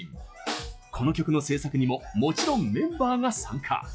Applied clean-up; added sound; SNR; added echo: classical method log-MMSE.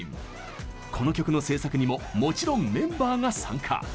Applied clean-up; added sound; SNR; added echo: none; none; none; none.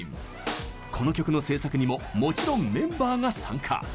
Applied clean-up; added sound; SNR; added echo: none; Snare drum; 13 dB; none.